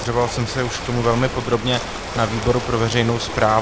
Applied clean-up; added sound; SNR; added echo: none; Ocean; 8 dB; none.